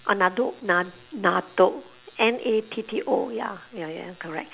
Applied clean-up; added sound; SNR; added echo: none; none; none; none.